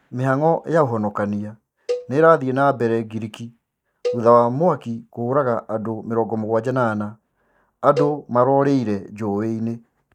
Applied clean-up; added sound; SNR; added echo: neural mask model DeepFilterNet 3.